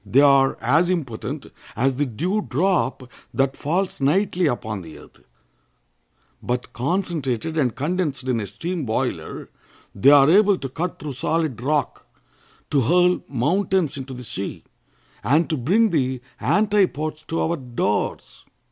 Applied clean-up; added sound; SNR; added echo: none; none; none; none.